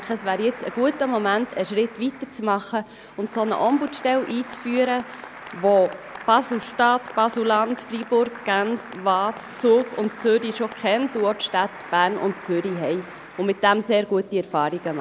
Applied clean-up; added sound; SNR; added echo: none; Applause; 17 dB; none.